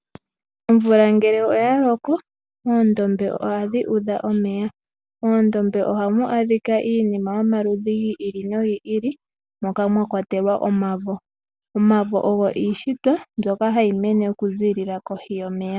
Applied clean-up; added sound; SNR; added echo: none; none; none; none.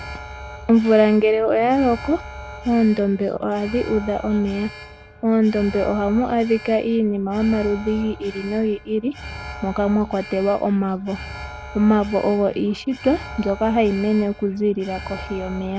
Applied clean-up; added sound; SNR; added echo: none; Alarm; 15 dB; none.